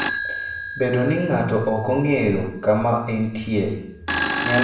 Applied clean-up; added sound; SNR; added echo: none; Telephone; 7 dB; reverberation time 0.7 s.